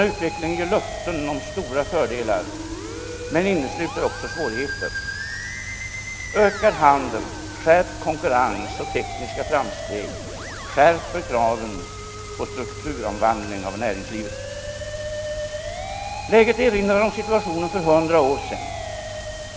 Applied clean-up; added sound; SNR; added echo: none; Musical instrument; 10 dB; none.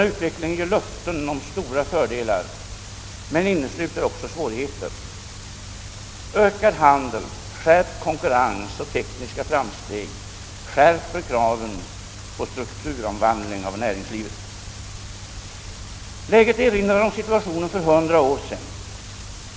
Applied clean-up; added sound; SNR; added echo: none; none; none; none.